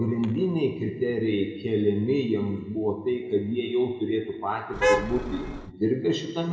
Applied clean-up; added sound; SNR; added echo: none; Traffic noise, roadway noise / Vehicle horn, car horn, honking; 0 dB; reverberation time 1.6 s.